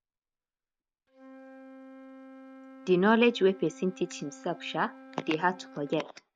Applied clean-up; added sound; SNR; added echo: none; Wind instrument, woodwind instrument; 19 dB; none.